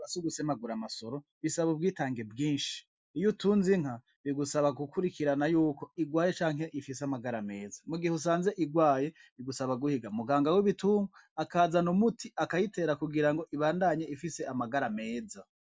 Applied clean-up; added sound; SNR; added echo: neural mask model Resemble Enhance denoiser.